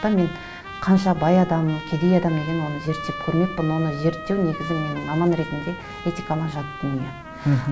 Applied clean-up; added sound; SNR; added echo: none; Trumpet; 13 dB; none.